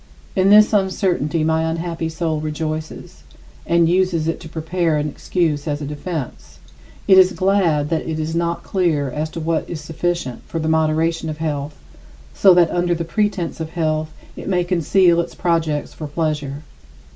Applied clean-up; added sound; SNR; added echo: none; none; none; none.